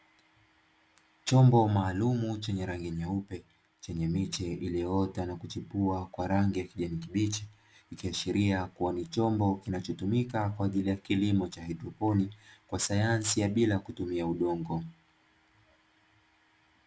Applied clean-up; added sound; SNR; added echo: none; none; none; none.